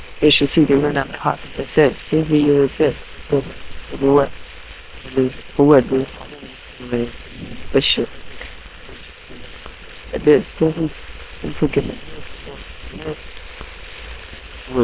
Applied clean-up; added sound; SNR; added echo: neural separator model SepFormer WHAM!.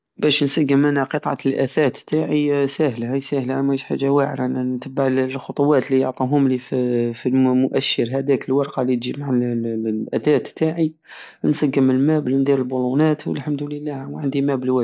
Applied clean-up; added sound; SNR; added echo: none; none; none; none.